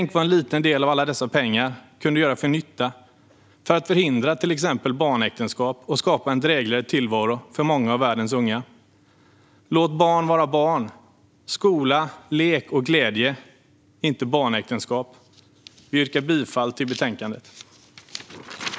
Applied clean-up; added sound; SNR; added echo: none; none; none; none.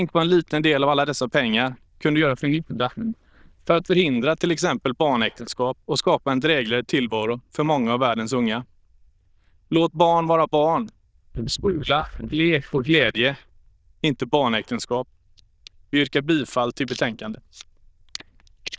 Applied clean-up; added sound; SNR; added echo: neural diffusion model UNIVERSE++.